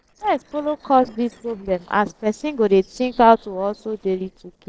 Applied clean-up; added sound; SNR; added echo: neural separator model SepFormer DNS4.